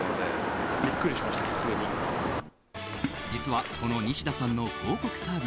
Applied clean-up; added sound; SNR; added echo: none; Splash, splatter; 10 dB; none.